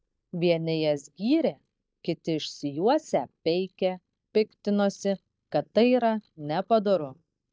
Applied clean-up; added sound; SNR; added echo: neural mask model DeepFilterNet 3.